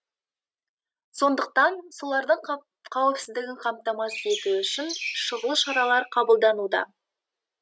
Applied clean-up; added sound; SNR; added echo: neural mask model RNNoise.